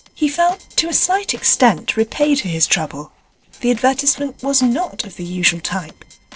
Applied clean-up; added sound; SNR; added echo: neural separator model SepFormer DNS4.